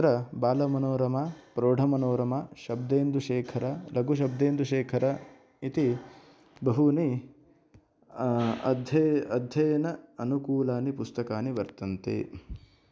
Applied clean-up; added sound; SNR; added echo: none; none; none; none.